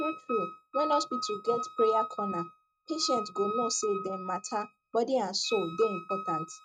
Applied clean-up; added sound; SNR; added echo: neural mask model RNNoise.